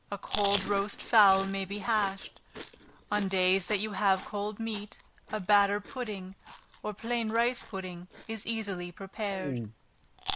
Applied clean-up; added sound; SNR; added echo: none; Chewing, mastication; 6 dB; none.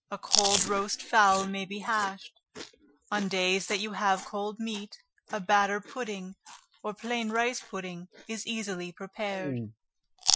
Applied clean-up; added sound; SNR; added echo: classical method Wiener filter.